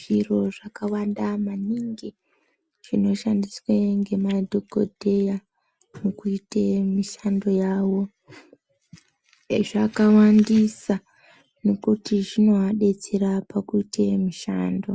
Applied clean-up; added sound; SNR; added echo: none; none; none; none.